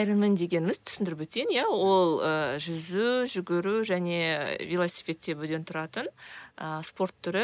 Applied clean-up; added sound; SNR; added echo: none; none; none; none.